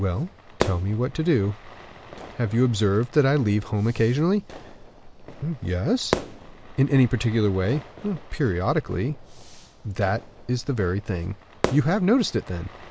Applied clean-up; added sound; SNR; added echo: none; Fire / Fireworks; 13 dB; none.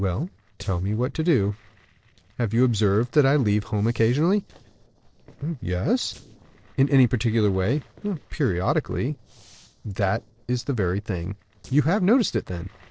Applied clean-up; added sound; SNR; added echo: neural separator model SepFormer DNS4.